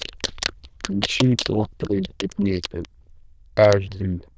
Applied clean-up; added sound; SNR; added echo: neural diffusion model UNIVERSE++.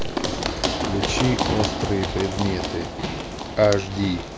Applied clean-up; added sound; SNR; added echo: none; Run; 1 dB; none.